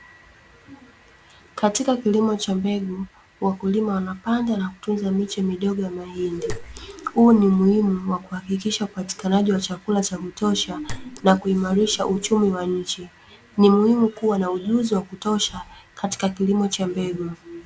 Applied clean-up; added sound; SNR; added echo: none; Chink, clink; 14 dB; none.